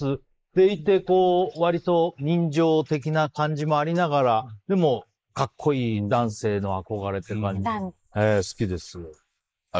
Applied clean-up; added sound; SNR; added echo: neural mask model Resemble Enhance denoiser.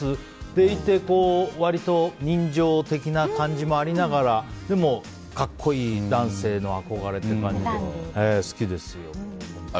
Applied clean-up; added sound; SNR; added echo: none; none; none; none.